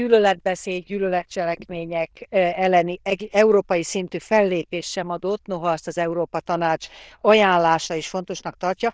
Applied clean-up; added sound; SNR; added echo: neural diffusion model UNIVERSE++.